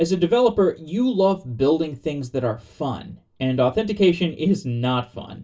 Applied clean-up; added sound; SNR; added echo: none; none; none; reverberation time 0.2 s.